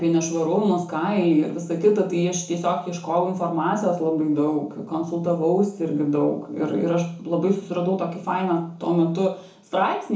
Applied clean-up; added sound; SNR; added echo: none; none; none; reverberation time 0.7 s.